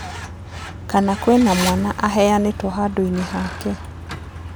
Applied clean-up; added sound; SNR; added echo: none; Truck; 10 dB; none.